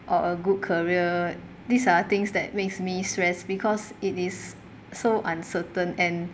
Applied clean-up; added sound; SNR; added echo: none; none; none; none.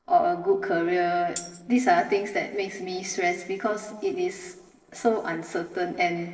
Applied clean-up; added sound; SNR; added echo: neural separator model SepFormer DNS4.